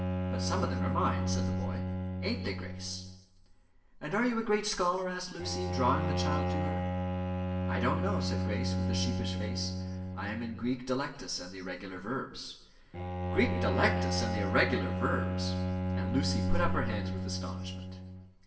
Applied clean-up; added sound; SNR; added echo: none; Bowed string instrument; -1 dB; reverberation time 0.8 s.